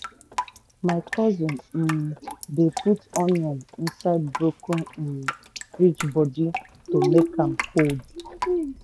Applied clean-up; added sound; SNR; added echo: none; Drip; 12 dB; none.